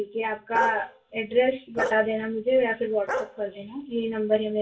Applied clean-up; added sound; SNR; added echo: none; Bark; 9 dB; reverberation time 0.2 s.